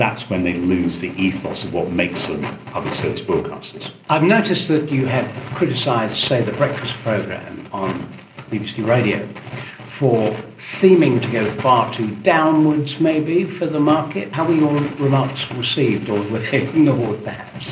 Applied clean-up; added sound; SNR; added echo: none; none; none; reverberation time 0.5 s.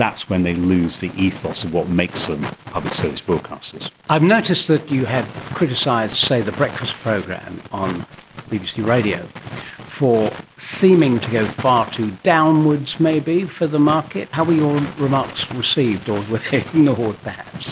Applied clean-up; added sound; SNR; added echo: none; none; none; none.